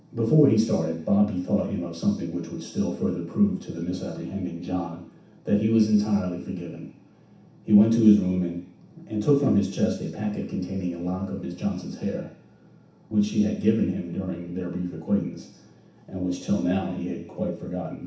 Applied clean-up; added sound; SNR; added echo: none; none; none; reverberation time 0.7 s.